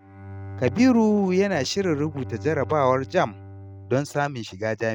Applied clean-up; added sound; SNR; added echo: neural mask model RNNoise.